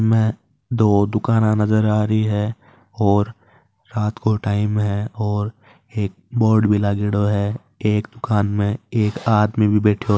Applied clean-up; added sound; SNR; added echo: none; none; none; none.